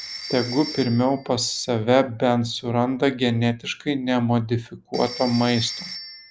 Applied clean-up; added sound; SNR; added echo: none; Telephone; 15 dB; none.